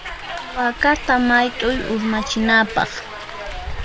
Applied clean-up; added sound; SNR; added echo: none; Hiss; 9 dB; none.